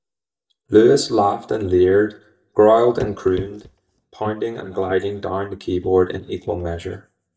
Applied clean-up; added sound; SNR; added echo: neural mask model DeepFilterNet 3.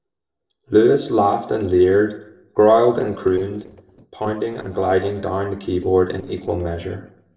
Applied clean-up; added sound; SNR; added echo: neural separator model SepFormer DNS4.